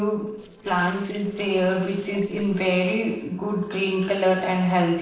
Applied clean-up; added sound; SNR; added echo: neural separator model SepFormer DNS4.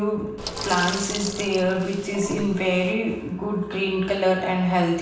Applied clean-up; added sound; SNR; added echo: none; Sink (filling or washing); 10 dB; reverberation time 0.9 s.